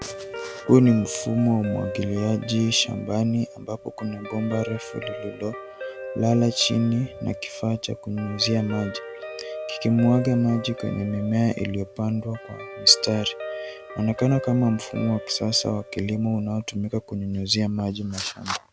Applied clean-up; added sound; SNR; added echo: none; Guitar; 12 dB; none.